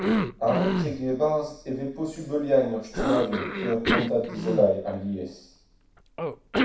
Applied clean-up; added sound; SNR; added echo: none; Cough; 2 dB; reverberation time 0.6 s.